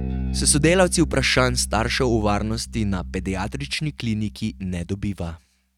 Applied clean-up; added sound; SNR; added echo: neural mask model RNNoise.